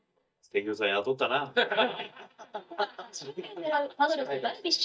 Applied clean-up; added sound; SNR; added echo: neural mask model DeepFilterNet 3.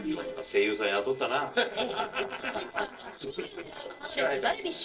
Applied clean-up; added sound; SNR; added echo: neural separator model SepFormer DNS4.